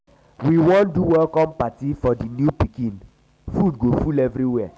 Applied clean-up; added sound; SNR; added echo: none; none; none; none.